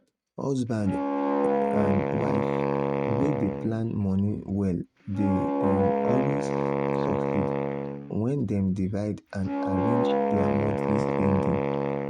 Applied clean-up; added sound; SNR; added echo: neural mask model RNNoise.